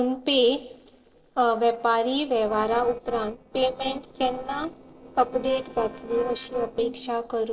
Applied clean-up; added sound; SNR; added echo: neural separator model SepFormer DNS4.